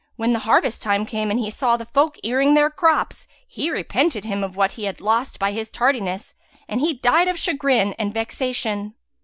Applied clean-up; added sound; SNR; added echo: none; none; none; none.